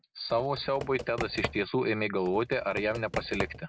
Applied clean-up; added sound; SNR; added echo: none; Computer keyboard; 9 dB; none.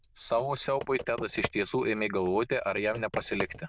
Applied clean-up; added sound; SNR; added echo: neural diffusion model UNIVERSE++.